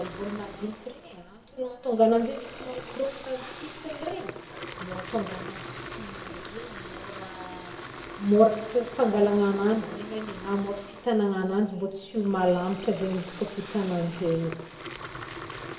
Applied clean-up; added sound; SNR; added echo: none; Fill (with liquid) / Water tap, faucet; 13 dB; reverberation time 0.9 s.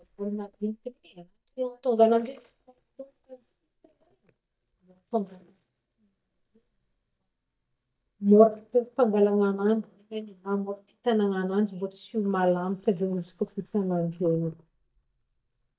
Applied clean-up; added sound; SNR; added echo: neural mask model DeepFilterNet 3.